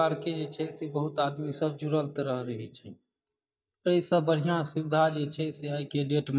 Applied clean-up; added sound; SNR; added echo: neural mask model DeepFilterNet 3.